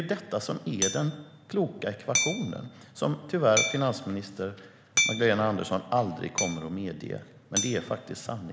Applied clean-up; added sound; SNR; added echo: none; Hammer; 5 dB; none.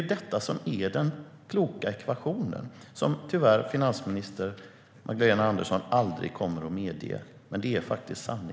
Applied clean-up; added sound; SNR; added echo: none; none; none; none.